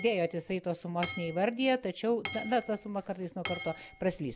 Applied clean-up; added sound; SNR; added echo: none; Hammer / Chink, clink; 3 dB; none.